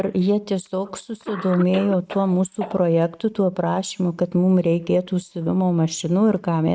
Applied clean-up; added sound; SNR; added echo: neural mask model RNNoise.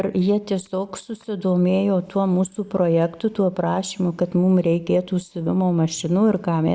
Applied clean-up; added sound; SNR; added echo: none; none; none; none.